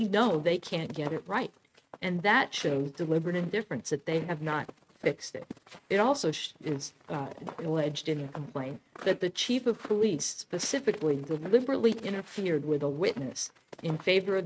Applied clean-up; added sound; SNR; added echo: neural mask model RNNoise.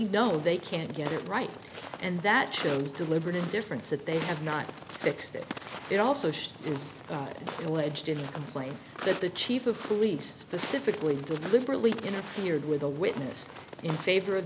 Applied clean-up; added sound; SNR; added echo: none; Walk, footsteps; 12 dB; none.